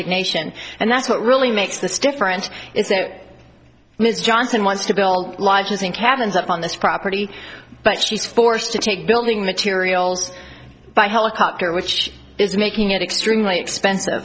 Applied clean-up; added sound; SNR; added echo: none; Whoosh, swoosh, swish; 16 dB; none.